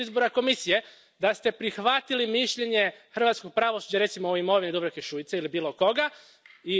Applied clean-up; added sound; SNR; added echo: none; none; none; none.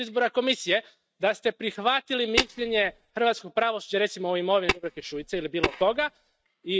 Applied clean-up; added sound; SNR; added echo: neural mask model RNNoise.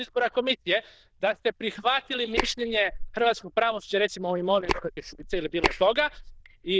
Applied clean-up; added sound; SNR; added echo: neural diffusion model UNIVERSE++.